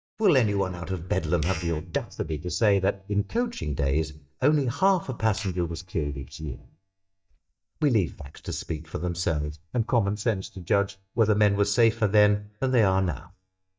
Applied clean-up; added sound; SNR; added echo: neural mask model DeepFilterNet 3.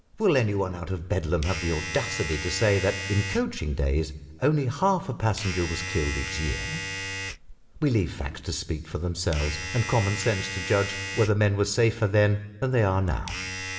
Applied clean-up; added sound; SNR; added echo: none; Domestic sounds, home sounds; 10 dB; reverberation time 1.0 s.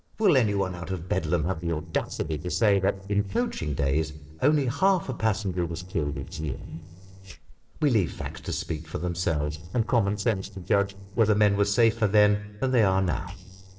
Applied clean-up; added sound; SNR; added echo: neural separator model SepFormer DNS4.